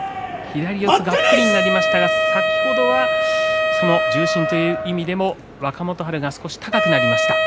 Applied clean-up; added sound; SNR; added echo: none; Wind instrument, woodwind instrument; -2 dB; none.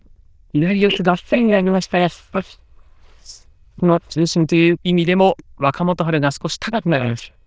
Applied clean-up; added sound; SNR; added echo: neural diffusion model UNIVERSE++.